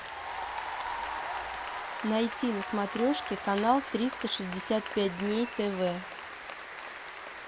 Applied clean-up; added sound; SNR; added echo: none; Applause / Cheering; 6 dB; none.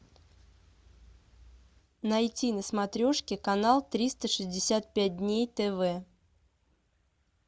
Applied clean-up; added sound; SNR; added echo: none; none; none; none.